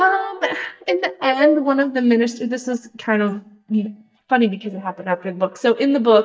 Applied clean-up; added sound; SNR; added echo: neural mask model DeepFilterNet 3.